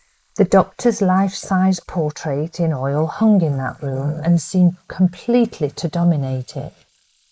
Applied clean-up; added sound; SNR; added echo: neural mask model Resemble Enhance denoiser.